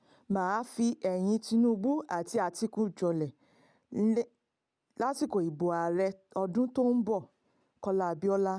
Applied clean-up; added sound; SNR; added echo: none; none; none; none.